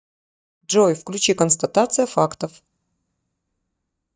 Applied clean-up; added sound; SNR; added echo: neural mask model DeepFilterNet 3.